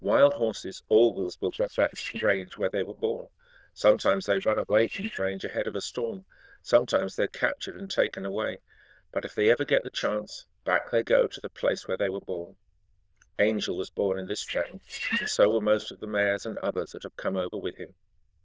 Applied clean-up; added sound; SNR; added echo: neural diffusion model UNIVERSE++.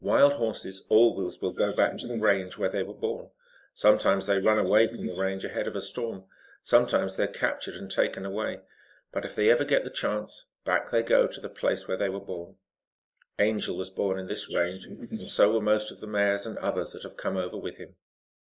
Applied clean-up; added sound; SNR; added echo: neural mask model Resemble Enhance denoiser.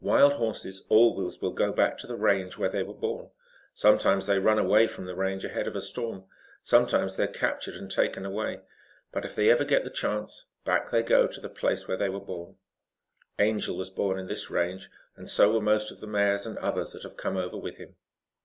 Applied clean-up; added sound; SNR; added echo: none; none; none; none.